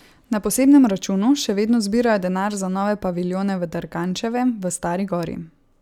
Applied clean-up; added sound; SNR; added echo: none; none; none; none.